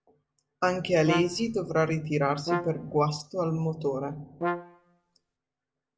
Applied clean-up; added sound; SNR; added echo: none; Brass instrument; 6 dB; none.